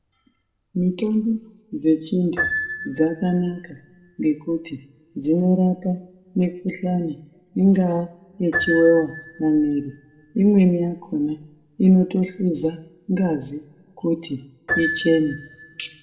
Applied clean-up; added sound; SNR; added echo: none; Piano; 12 dB; reverberation time 0.8 s.